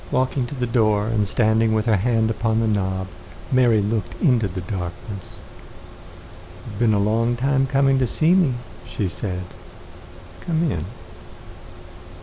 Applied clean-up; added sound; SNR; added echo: none; Mechanisms; 13 dB; none.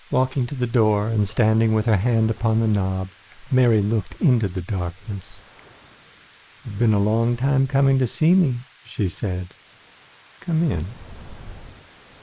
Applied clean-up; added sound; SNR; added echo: neural mask model Resemble Enhance denoiser.